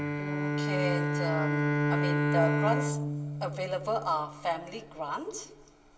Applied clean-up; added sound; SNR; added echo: none; Bowed string instrument; -3 dB; reverberation time 2.4 s.